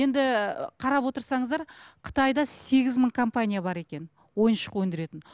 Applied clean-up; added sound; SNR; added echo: none; none; none; none.